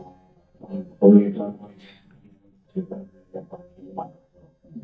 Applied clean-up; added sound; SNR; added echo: neural mask model DeepFilterNet 3.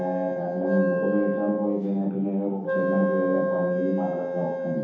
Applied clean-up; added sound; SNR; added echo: none; Wind instrument, woodwind instrument; 1 dB; reverberation time 1.0 s.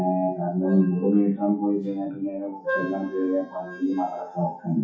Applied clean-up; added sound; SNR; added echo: classical method WPE with log-MMSE.